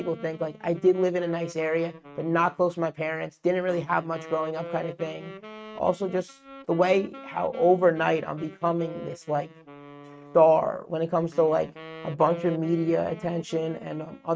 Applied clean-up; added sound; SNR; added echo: neural mask model RNNoise.